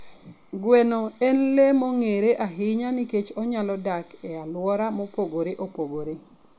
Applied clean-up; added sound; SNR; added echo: none; none; none; none.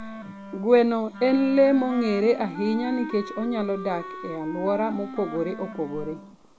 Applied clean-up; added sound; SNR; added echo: none; Wind instrument, woodwind instrument; 12 dB; none.